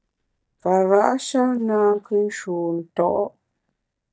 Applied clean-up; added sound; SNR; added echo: neural mask model DeepFilterNet 3.